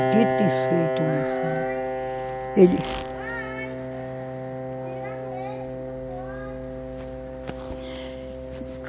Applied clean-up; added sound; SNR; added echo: none; Piano; 1 dB; none.